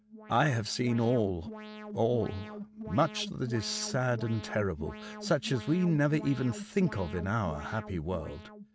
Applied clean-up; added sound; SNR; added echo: none; Alarm; 13 dB; none.